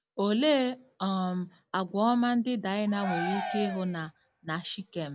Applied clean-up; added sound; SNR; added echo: none; Cheering; 7 dB; none.